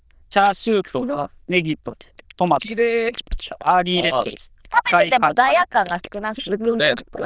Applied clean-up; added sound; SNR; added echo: neural diffusion model UNIVERSE++.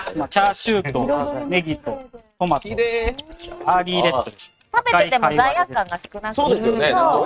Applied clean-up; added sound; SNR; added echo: neural mask model RNNoise.